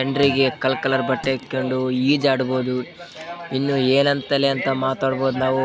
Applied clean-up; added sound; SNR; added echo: none; Fart; 19 dB; none.